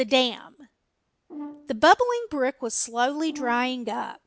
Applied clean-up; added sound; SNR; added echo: none; Brass instrument; 16 dB; none.